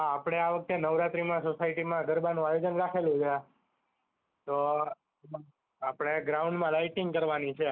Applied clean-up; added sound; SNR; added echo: none; none; none; none.